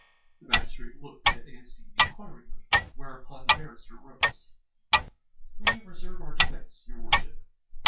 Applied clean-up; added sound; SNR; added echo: classical method WPE with log-MMSE.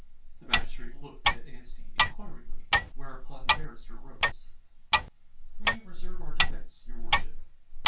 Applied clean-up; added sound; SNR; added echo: none; Clock; 2 dB; reverberation time 0.2 s.